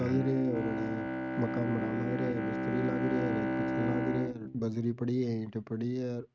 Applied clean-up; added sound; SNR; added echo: neural mask model RNNoise.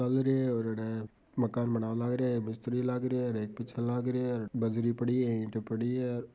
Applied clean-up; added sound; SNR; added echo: none; none; none; none.